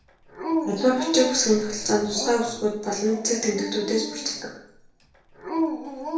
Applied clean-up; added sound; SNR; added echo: none; Dog; 6 dB; reverberation time 0.6 s.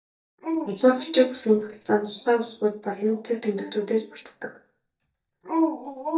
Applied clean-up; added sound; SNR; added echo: neural mask model DeepFilterNet 3.